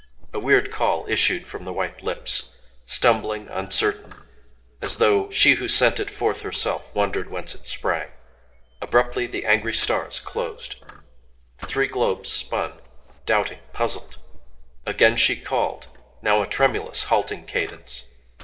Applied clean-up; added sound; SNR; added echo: neural separator model SepFormer DNS4.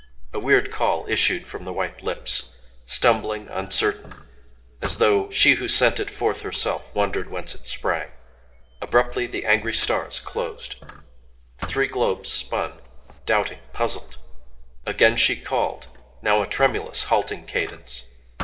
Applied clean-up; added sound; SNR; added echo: none; Squeak; 11 dB; reverberation time 0.8 s.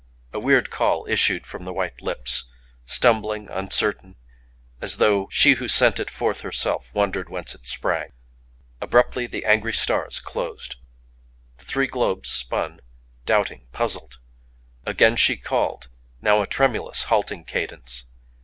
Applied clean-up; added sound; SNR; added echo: none; none; none; none.